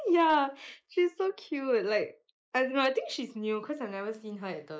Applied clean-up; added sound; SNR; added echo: neural mask model Resemble Enhance denoiser.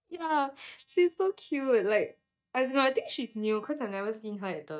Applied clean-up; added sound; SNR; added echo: neural mask model DeepFilterNet 3.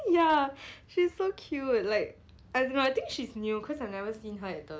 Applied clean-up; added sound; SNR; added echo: none; none; none; none.